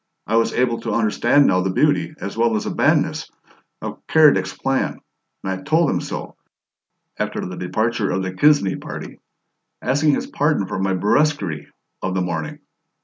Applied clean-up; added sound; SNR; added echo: none; none; none; none.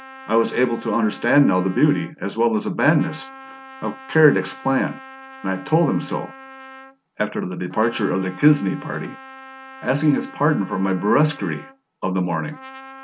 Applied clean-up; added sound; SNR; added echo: none; Trumpet; 19 dB; none.